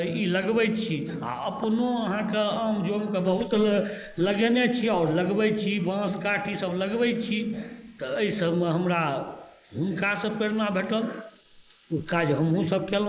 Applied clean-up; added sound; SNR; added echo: neural mask model Resemble Enhance denoiser.